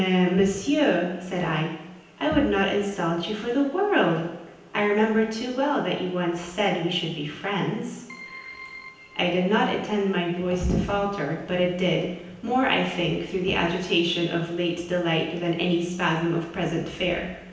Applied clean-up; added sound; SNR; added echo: none; Keyboard (musical); 20 dB; reverberation time 0.9 s.